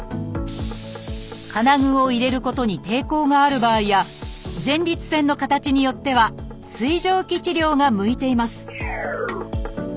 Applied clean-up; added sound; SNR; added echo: none; none; none; none.